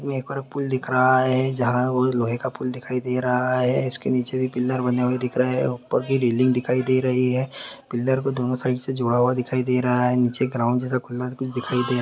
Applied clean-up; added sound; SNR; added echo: none; none; none; none.